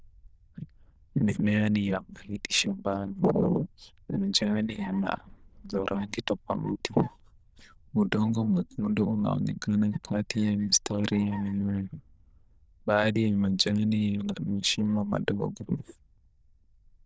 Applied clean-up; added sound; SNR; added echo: neural diffusion model UNIVERSE++.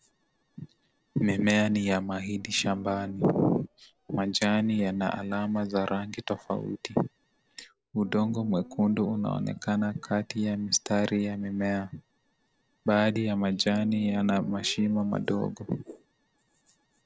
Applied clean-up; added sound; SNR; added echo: neural separator model SepFormer DNS4.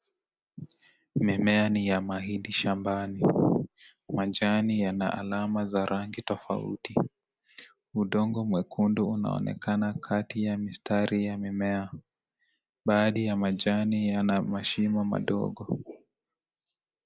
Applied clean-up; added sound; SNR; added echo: none; none; none; none.